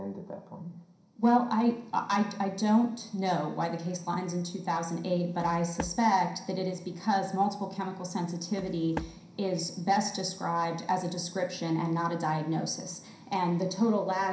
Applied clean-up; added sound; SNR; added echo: none; Walk, footsteps; 12 dB; reverberation time 0.5 s.